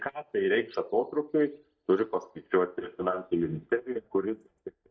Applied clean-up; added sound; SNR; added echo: neural mask model DeepFilterNet 3.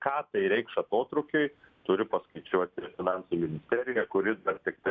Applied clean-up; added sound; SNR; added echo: none; none; none; none.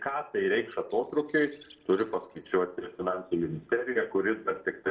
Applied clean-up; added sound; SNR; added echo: neural separator model SepFormer DNS4.